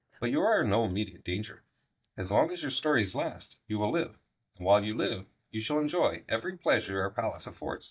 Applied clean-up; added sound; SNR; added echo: neural mask model DeepFilterNet 3.